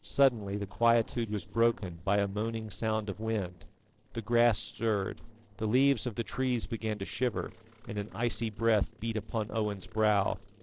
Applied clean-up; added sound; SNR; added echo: neural separator model SepFormer DNS4.